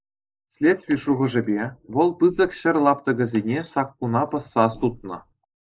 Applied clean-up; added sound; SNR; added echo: neural mask model Resemble Enhance denoiser.